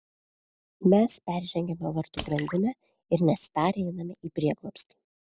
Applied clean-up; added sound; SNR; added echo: none; Drip / Splash, splatter; 16 dB; none.